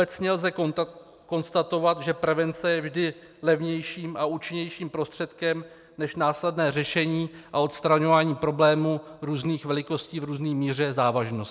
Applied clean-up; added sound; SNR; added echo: none; none; none; none.